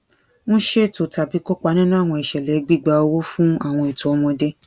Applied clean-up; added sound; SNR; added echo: none; none; none; none.